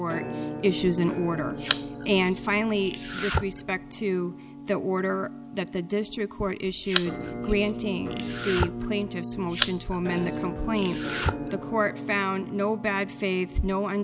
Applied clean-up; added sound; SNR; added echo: none; Domestic sounds, home sounds + Musical instrument; 5 dB; none.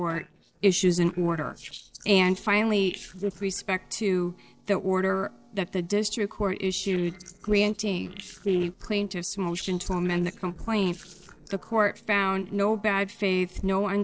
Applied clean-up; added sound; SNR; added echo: neural separator model SepFormer DNS4.